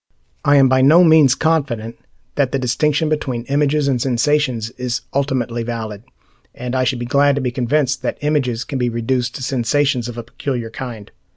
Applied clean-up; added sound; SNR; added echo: none; none; none; none.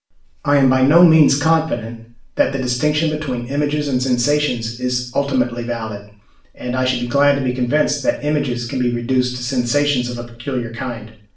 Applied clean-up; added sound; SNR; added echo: none; none; none; reverberation time 0.4 s.